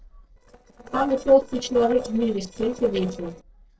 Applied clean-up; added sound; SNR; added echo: neural separator model SepFormer DNS4.